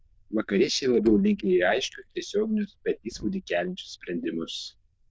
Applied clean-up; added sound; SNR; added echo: neural diffusion model UNIVERSE++.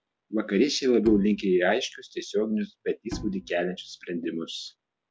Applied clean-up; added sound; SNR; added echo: none; Bowed string instrument; 15 dB; none.